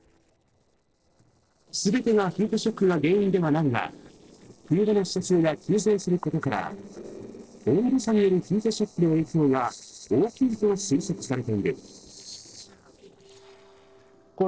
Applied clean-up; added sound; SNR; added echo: neural separator model SepFormer DNS4.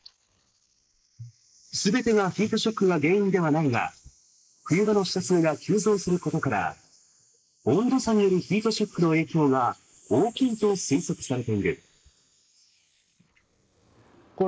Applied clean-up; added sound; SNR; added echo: neural mask model Resemble Enhance denoiser.